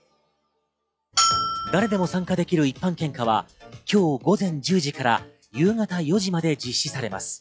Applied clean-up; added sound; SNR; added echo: classical method log-MMSE.